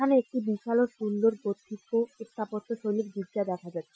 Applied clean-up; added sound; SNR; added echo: classical method Wiener filter.